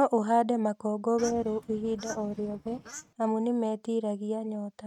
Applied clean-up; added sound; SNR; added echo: neural mask model RNNoise.